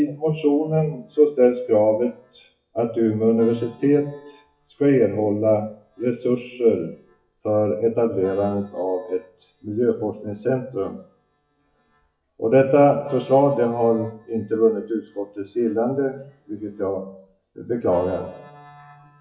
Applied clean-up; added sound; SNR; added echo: classical method WPE with log-MMSE.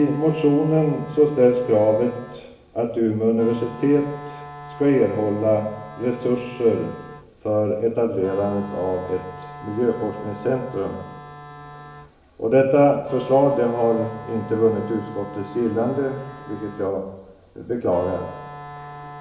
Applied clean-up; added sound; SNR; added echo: none; Wind instrument, woodwind instrument; 17 dB; reverberation time 0.9 s.